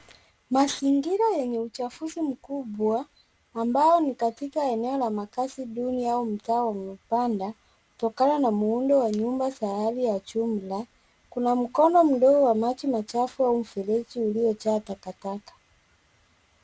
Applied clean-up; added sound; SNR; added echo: none; none; none; none.